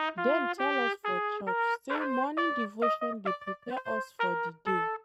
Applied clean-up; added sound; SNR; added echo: neural mask model RNNoise.